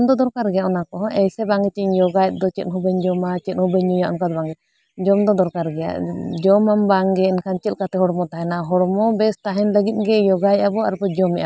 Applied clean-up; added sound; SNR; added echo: none; none; none; none.